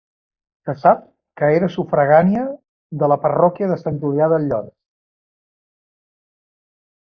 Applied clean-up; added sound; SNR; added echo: neural mask model Resemble Enhance denoiser.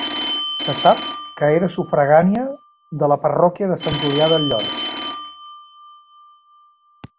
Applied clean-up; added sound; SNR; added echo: none; Telephone; 8 dB; none.